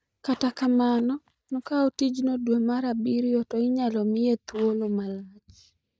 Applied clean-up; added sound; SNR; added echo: neural mask model DeepFilterNet 3.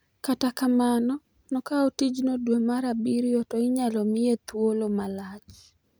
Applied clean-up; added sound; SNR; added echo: none; none; none; none.